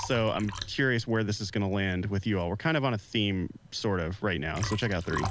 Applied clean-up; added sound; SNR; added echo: none; Liquid; 14 dB; none.